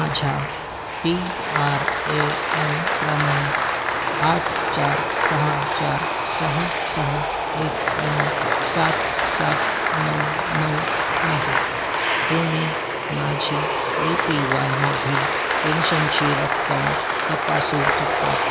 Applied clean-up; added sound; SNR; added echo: none; Applause + Aircraft; -4 dB; none.